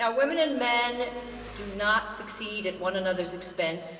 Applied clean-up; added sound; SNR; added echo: none; Engine; 20 dB; reverberation time 2.2 s.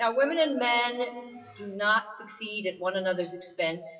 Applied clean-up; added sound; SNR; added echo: classical method WPE with log-MMSE.